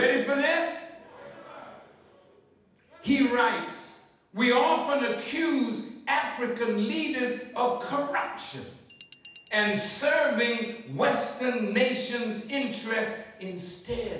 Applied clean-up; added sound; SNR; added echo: none; Glass; 19 dB; reverberation time 0.8 s.